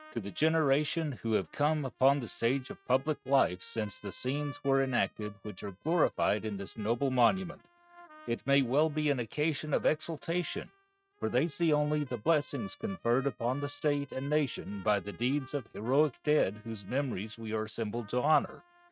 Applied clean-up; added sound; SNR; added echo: neural mask model RNNoise.